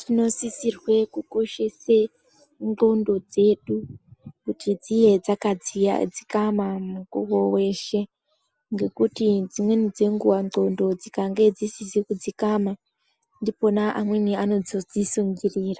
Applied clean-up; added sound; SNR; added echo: none; none; none; none.